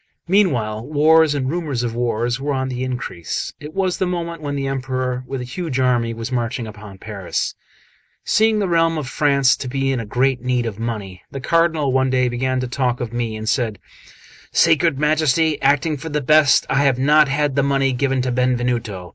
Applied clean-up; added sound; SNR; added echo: none; none; none; none.